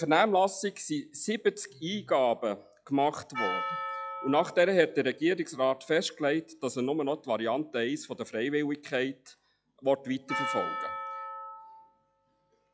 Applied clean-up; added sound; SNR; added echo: classical method log-MMSE.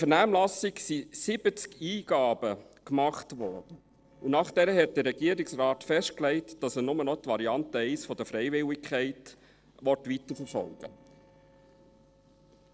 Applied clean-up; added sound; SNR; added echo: neural separator model SepFormer DNS4.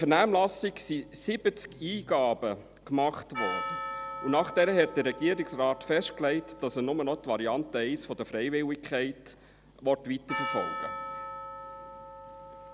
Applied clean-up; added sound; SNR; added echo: none; Percussion; 11 dB; none.